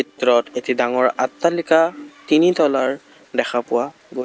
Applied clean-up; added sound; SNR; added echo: none; none; none; none.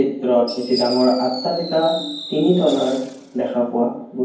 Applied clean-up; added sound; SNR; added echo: none; Fireworks; 14 dB; reverberation time 0.9 s.